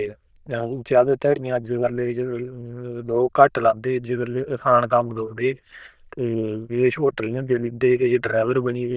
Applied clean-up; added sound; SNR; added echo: neural diffusion model UNIVERSE++.